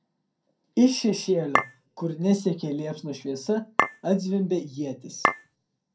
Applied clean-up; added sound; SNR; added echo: none; Chink, clink; -1 dB; reverberation time 0.2 s.